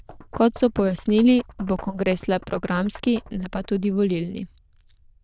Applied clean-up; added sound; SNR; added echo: neural diffusion model UNIVERSE++.